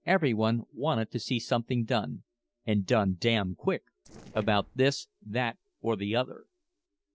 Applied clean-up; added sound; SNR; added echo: neural separator model SepFormer DNS4.